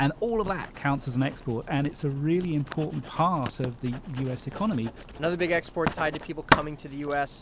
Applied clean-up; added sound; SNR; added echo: none; Writing; 6 dB; none.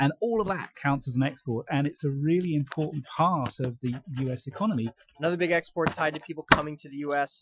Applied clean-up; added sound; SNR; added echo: classical method Wiener filter.